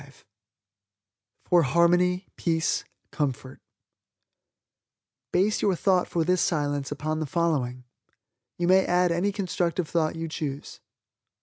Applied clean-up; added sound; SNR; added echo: none; none; none; none.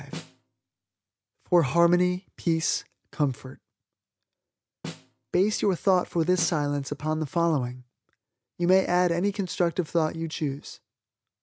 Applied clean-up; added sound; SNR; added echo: none; Snare drum; 16 dB; none.